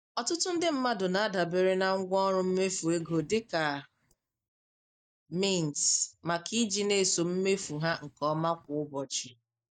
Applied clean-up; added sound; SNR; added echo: neural mask model DeepFilterNet 3.